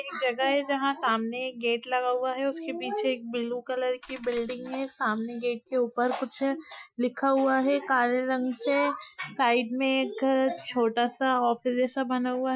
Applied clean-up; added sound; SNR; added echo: classical method Wiener filter.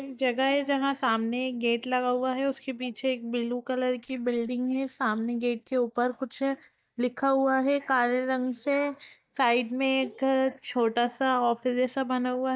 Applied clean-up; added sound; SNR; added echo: neural mask model DeepFilterNet 3.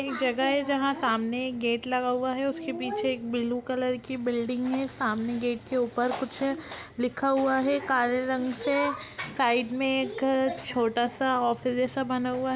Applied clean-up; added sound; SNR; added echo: none; none; none; none.